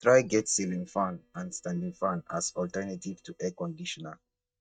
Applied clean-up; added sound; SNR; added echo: neural mask model DeepFilterNet 3.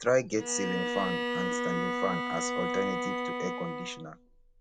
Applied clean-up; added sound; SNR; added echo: none; Bowed string instrument; 0 dB; none.